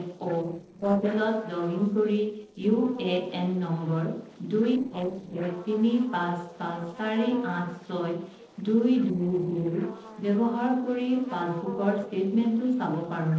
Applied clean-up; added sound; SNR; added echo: neural separator model SepFormer DNS4.